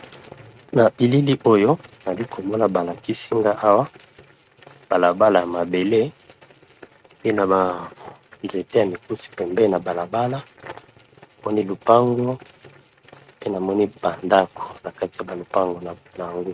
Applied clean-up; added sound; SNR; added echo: neural mask model RNNoise.